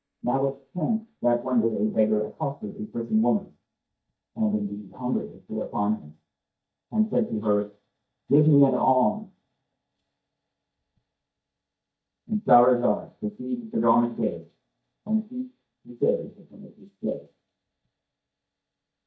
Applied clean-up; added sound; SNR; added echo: neural mask model DeepFilterNet 3.